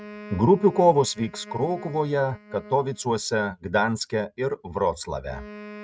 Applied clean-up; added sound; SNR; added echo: neural mask model RNNoise.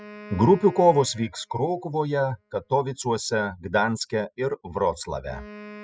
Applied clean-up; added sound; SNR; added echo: classical method spectral subtraction.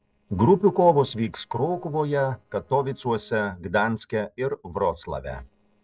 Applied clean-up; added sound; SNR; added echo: neural separator model SepFormer DNS4.